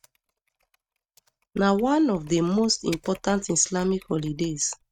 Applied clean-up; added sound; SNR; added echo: neural mask model RNNoise.